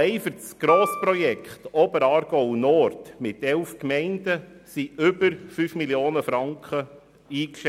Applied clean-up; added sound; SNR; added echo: none; Piano; 6 dB; none.